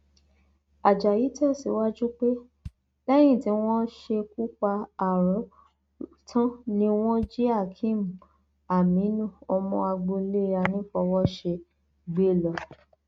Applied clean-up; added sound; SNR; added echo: neural mask model RNNoise.